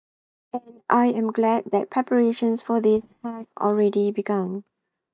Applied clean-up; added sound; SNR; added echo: neural mask model DeepFilterNet 3.